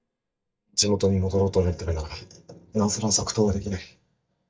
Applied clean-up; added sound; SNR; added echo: neural mask model DeepFilterNet 3.